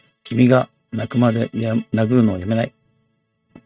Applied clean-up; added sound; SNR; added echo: neural mask model RNNoise.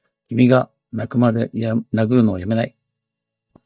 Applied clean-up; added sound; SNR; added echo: neural mask model DeepFilterNet 3.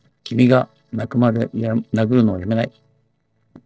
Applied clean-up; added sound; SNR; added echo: neural separator model SepFormer DNS4.